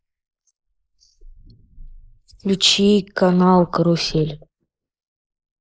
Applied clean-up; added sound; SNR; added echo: neural mask model Resemble Enhance denoiser.